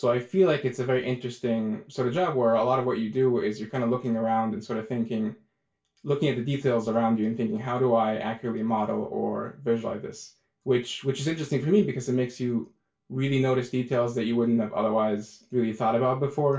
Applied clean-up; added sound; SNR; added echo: none; none; none; reverberation time 0.2 s.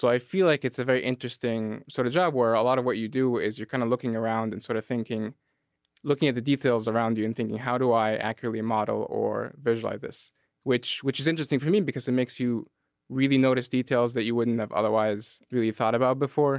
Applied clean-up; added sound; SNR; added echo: none; none; none; none.